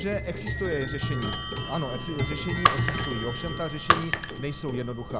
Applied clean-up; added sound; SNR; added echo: none; Clock + Shatter; -3 dB; none.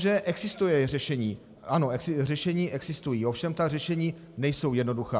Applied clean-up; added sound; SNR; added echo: none; none; none; none.